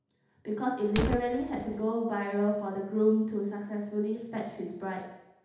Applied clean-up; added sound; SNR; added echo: none; Fire; 9 dB; reverberation time 0.8 s.